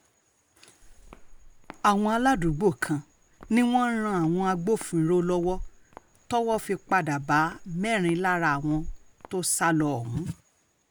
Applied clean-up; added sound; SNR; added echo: none; Walk, footsteps; 16 dB; none.